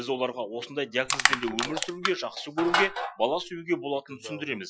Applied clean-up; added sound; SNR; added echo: classical method Wiener filter.